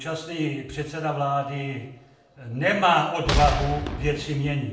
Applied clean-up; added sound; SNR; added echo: none; Boom; 1 dB; reverberation time 0.6 s.